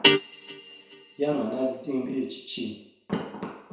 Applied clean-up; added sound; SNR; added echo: none; Guitar; -2 dB; reverberation time 0.7 s.